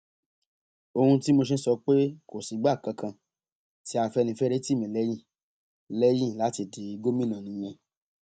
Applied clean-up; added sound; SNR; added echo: none; none; none; none.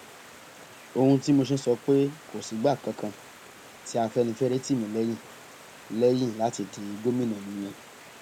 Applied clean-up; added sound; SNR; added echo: none; Stream; 20 dB; none.